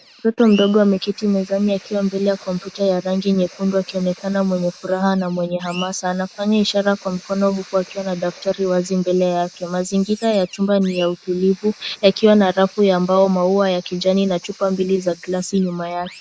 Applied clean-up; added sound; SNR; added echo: neural mask model Resemble Enhance denoiser.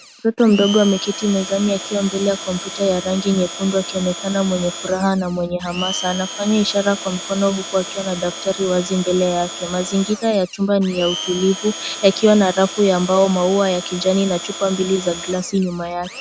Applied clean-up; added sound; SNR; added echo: none; Domestic sounds, home sounds; 11 dB; none.